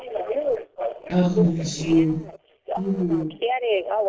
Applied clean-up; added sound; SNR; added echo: neural separator model SepFormer DNS4.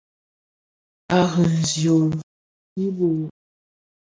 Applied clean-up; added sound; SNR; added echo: none; none; none; none.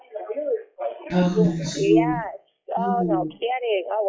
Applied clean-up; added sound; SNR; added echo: classical method WPE with log-MMSE.